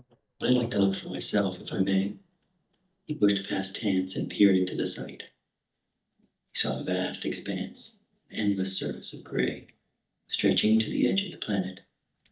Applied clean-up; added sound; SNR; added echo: neural mask model DeepFilterNet 3.